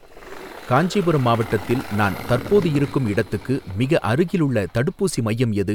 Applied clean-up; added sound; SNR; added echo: none; Engine; 16 dB; none.